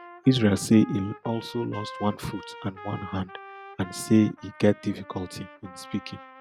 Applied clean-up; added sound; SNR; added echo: none; Trumpet; 17 dB; none.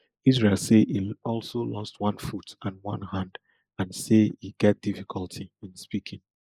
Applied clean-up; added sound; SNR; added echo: neural mask model Resemble Enhance denoiser.